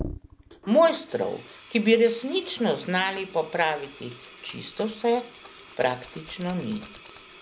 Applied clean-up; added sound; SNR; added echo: none; Sink (filling or washing); 16 dB; none.